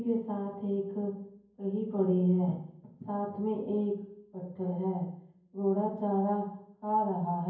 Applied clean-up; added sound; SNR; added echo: none; none; none; reverberation time 0.9 s.